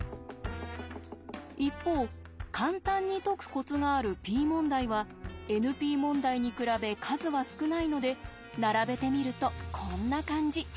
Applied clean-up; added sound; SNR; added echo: none; none; none; none.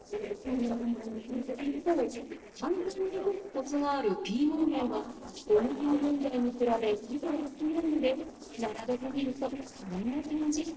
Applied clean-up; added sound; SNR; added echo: neural separator model SepFormer DNS4.